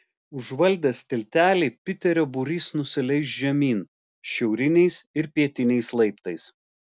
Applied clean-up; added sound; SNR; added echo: none; none; none; none.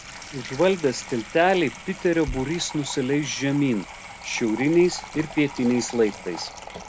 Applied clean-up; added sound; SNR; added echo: none; Sink (filling or washing) / Water tap, faucet; 14 dB; none.